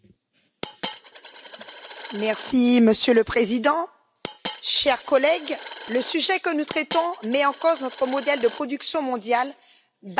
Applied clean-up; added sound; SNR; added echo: none; Coin (dropping); 12 dB; none.